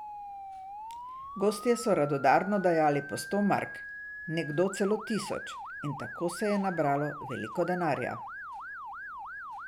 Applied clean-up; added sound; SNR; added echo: none; Motor vehicle (road) / Siren; 11 dB; none.